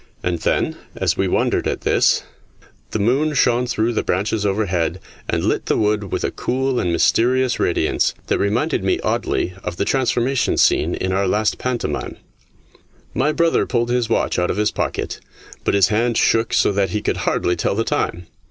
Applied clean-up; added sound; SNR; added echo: none; none; none; none.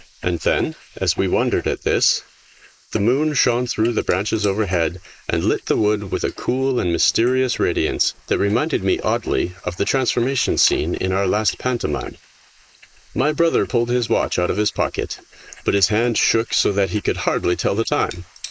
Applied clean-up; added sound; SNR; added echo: neural mask model Resemble Enhance denoiser.